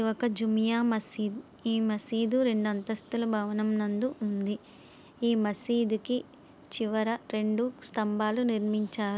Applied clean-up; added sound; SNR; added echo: none; none; none; none.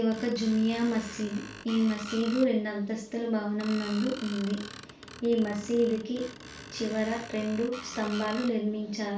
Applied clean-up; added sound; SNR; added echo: none; Screech; 15 dB; reverberation time 0.3 s.